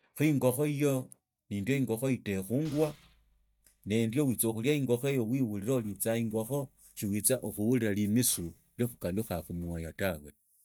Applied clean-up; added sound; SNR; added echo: neural mask model DeepFilterNet 3.